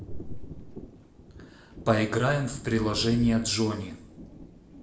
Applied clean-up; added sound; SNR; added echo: none; Thunder; 14 dB; reverberation time 0.5 s.